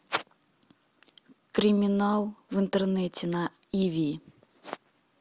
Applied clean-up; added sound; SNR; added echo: none; none; none; none.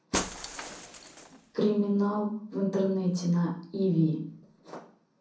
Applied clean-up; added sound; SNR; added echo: none; Shatter; 13 dB; reverberation time 0.6 s.